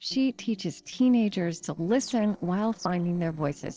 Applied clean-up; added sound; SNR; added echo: neural separator model SepFormer DNS4.